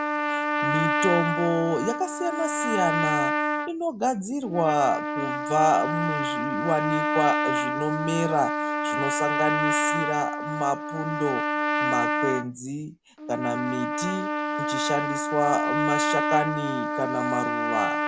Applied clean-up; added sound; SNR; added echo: none; Trumpet; -1 dB; none.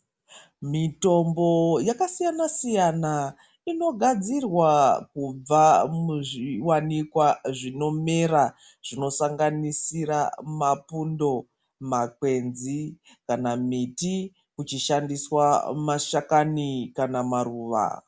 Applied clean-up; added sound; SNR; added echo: none; none; none; none.